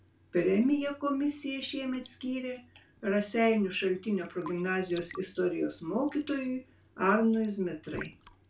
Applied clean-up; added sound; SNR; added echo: none; Raindrop / Drip / Trickle, dribble; 19 dB; reverberation time 0.3 s.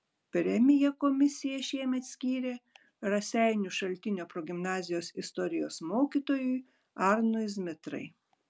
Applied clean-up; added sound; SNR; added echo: none; none; none; none.